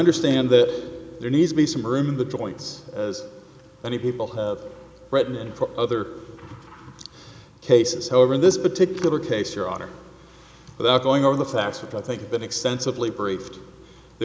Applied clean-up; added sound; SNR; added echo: none; none; none; none.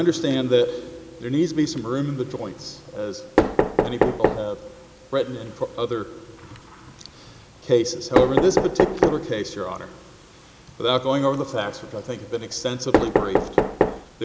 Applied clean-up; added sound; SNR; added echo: none; Knock; 1 dB; none.